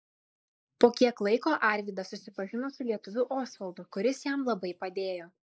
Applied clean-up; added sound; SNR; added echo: neural mask model Resemble Enhance denoiser.